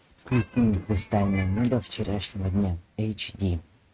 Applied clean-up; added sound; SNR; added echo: neural mask model RNNoise.